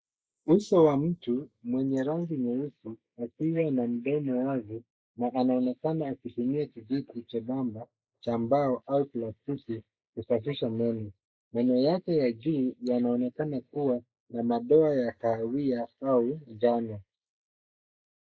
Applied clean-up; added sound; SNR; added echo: neural mask model Resemble Enhance denoiser.